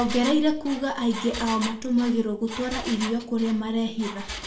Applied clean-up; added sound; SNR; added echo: none; Engine; 12 dB; reverberation time 0.4 s.